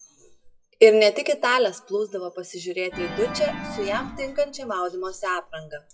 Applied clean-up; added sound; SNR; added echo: classical method WPE with log-MMSE.